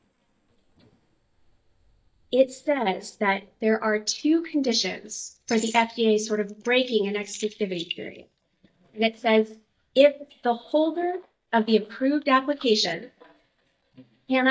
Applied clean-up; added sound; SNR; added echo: neural mask model DeepFilterNet 3.